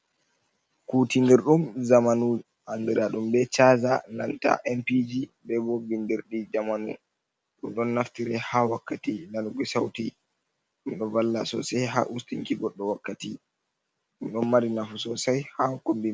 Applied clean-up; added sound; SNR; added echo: none; none; none; none.